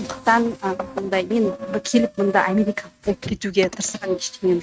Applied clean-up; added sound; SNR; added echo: neural mask model RNNoise.